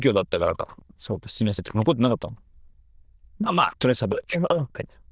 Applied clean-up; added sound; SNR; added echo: neural diffusion model UNIVERSE++.